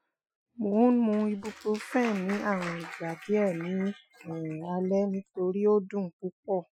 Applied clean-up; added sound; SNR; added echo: classical method Wiener filter.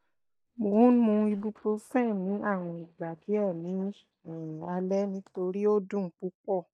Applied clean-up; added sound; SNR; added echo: neural mask model DeepFilterNet 3.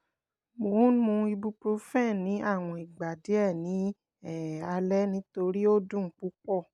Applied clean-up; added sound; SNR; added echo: none; none; none; none.